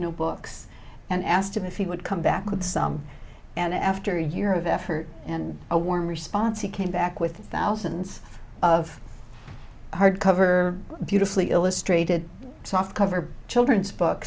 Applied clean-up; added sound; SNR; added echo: none; none; none; none.